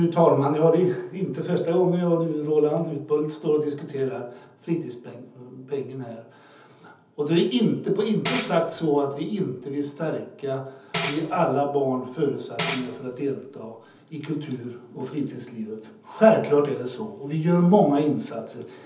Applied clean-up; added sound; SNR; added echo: none; Tambourine; -5 dB; reverberation time 0.7 s.